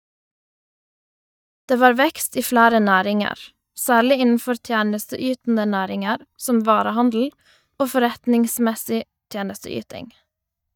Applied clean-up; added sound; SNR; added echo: neural mask model DeepFilterNet 3.